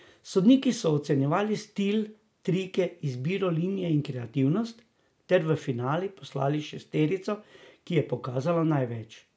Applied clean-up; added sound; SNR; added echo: none; none; none; none.